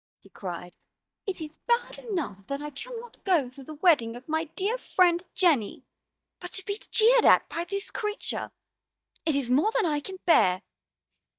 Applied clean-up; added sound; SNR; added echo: neural mask model DeepFilterNet 3.